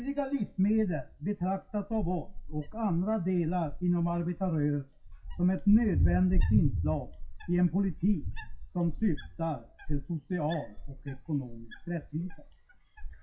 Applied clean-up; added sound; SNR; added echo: classical method WPE with log-MMSE.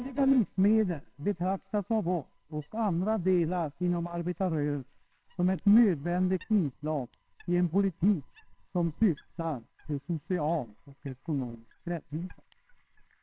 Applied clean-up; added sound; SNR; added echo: neural separator model SepFormer WHAMR!.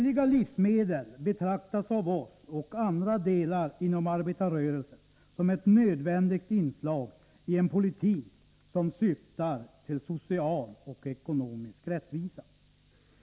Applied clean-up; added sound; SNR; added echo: none; none; none; none.